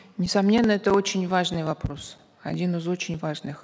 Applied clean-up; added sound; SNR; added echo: none; none; none; none.